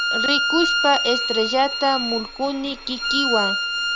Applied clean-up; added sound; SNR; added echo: none; Bowed string instrument; 0 dB; none.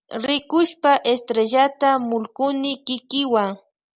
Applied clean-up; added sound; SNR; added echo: none; none; none; none.